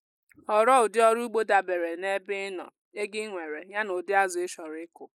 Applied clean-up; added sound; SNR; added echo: neural mask model Resemble Enhance denoiser.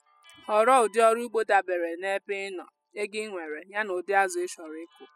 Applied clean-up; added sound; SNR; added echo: classical method spectral subtraction.